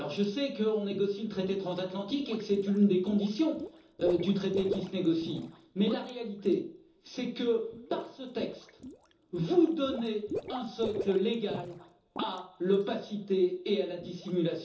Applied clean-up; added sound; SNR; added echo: neural separator model SepFormer DNS4.